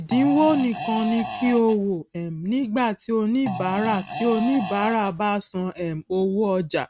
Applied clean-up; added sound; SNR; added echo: none; Fart; 9 dB; none.